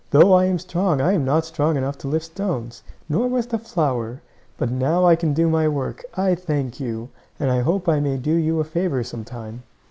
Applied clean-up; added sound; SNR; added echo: none; none; none; none.